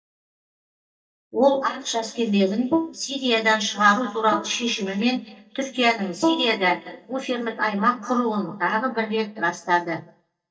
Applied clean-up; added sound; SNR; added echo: neural mask model DeepFilterNet 3.